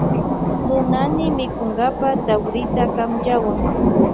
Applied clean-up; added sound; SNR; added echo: none; Thunder; -2 dB; none.